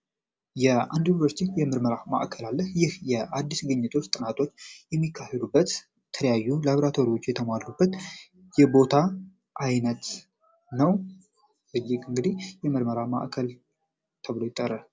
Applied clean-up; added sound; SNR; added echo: none; none; none; none.